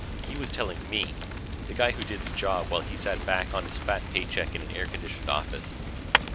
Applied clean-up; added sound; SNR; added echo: none; Fire; 1 dB; none.